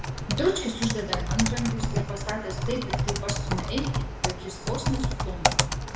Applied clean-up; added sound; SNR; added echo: none; Typing; -3 dB; reverberation time 0.8 s.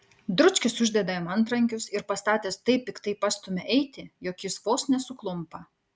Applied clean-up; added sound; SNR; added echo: none; none; none; none.